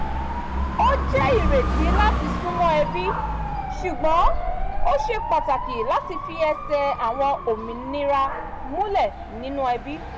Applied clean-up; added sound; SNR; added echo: none; Motorcycle / Dog; 1 dB; none.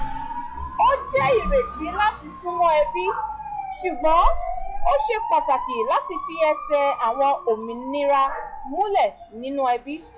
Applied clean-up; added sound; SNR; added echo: classical method log-MMSE.